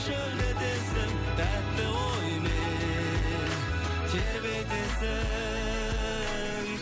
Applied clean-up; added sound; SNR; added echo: none; Bowed string instrument; 7 dB; none.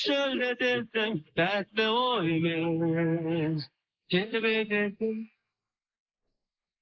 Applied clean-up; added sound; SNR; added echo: neural mask model Resemble Enhance denoiser.